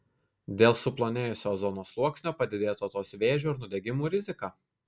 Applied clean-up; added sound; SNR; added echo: none; none; none; none.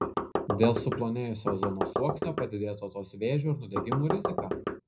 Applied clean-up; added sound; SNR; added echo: none; Knock; 1 dB; reverberation time 0.4 s.